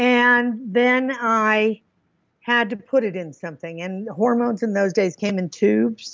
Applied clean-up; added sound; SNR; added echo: none; none; none; none.